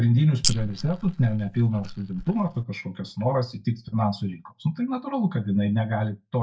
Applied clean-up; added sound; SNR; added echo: neural mask model DeepFilterNet 3.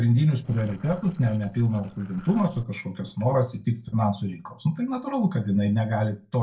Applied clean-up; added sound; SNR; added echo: neural separator model SepFormer DNS4.